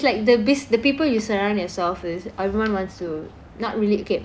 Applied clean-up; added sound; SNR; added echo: none; none; none; none.